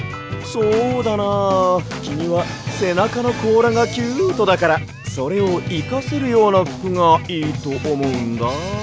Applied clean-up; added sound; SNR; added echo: none; none; none; none.